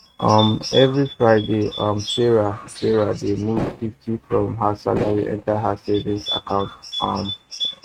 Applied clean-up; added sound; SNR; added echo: neural mask model RNNoise.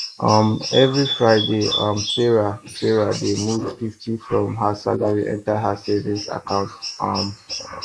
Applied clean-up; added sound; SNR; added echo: neural mask model Resemble Enhance denoiser.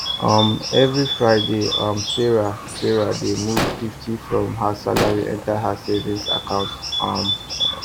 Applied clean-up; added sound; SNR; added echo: none; Explosion + Bird; 5 dB; none.